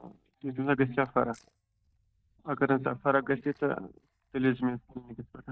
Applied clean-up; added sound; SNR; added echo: neural mask model DeepFilterNet 3.